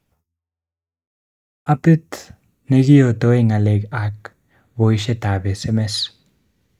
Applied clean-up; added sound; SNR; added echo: neural mask model DeepFilterNet 3.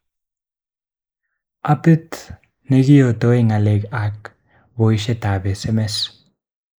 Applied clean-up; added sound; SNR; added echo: neural mask model Resemble Enhance denoiser.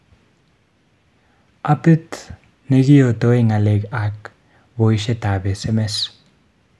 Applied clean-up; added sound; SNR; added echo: none; none; none; none.